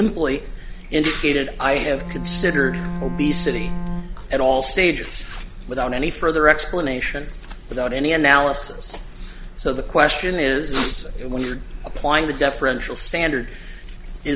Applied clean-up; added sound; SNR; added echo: none; Bowed string instrument; 7 dB; none.